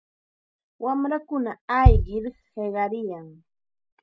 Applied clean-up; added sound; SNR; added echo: none; Bass drum; -5 dB; none.